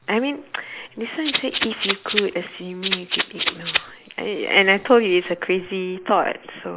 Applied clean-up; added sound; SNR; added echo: neural mask model Resemble Enhance denoiser.